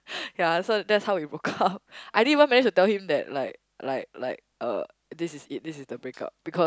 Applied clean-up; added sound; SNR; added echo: none; none; none; none.